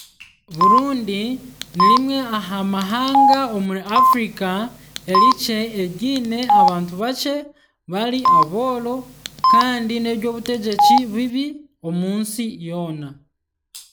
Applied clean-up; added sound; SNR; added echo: none; Telephone; -4 dB; none.